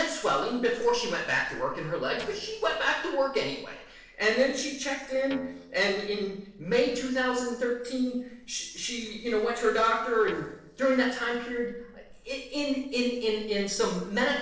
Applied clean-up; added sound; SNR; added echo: neural separator model SepFormer DNS4.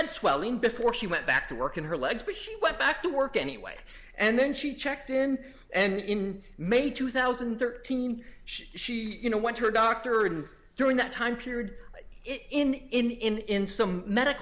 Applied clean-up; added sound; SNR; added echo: none; none; none; none.